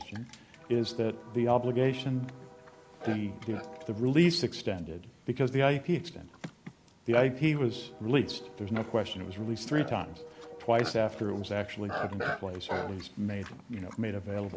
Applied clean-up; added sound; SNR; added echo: none; Livestock, farm animals, working animals; 13 dB; none.